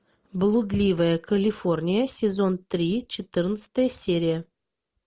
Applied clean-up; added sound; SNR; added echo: none; none; none; none.